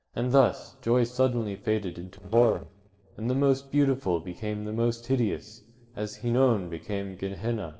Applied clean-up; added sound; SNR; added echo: neural separator model SepFormer DNS4.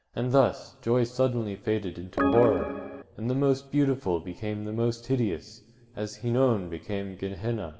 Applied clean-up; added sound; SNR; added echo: none; Organ; 0 dB; reverberation time 2.3 s.